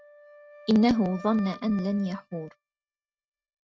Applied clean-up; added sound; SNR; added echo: neural mask model RNNoise.